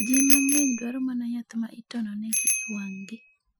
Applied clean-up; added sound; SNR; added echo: classical method Wiener filter.